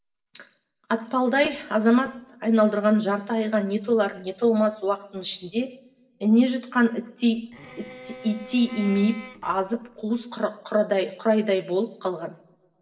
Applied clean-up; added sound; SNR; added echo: none; Bowed string instrument; 18 dB; reverberation time 0.7 s.